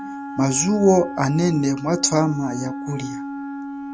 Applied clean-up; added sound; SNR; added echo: none; Wind instrument, woodwind instrument; 9 dB; none.